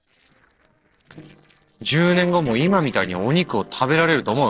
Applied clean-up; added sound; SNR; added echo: neural separator model SepFormer DNS4.